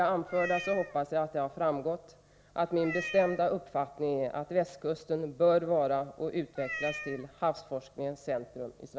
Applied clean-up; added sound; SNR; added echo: none; Meow; 9 dB; none.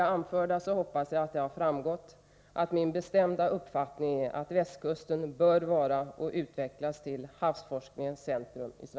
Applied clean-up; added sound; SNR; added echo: none; none; none; none.